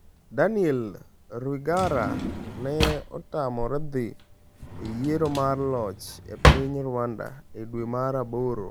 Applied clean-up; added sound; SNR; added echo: none; Drawer open or close; 1 dB; none.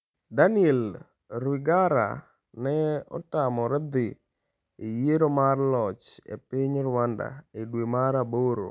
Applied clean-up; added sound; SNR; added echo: none; none; none; none.